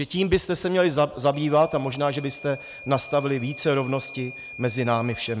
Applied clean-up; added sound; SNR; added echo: none; Microwave oven / Alarm; 18 dB; none.